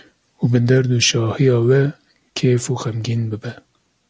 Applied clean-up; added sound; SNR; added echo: none; none; none; none.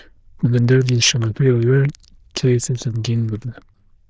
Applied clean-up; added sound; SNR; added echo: neural diffusion model UNIVERSE++.